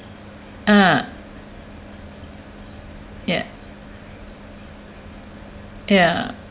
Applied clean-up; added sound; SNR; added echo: none; none; none; none.